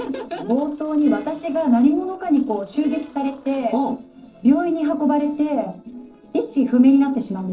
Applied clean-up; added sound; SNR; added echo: neural separator model SepFormer DNS4.